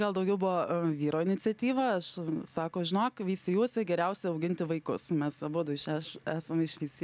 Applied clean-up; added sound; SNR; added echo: none; none; none; none.